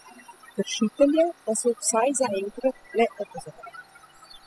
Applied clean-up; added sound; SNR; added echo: classical method spectral subtraction.